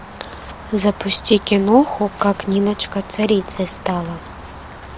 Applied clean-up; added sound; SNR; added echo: none; Rain; 16 dB; none.